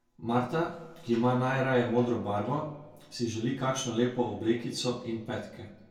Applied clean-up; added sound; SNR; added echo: none; none; none; reverberation time 0.2 s.